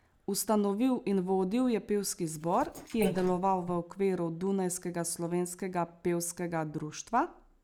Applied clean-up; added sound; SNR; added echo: neural mask model Resemble Enhance denoiser.